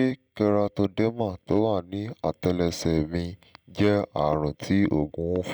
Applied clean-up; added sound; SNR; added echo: none; none; none; none.